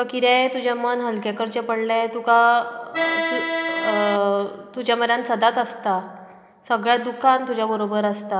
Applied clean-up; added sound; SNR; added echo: none; Accordion; 2 dB; none.